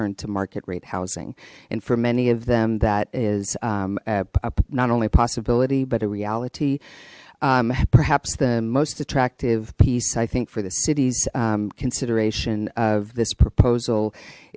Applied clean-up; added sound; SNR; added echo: none; none; none; none.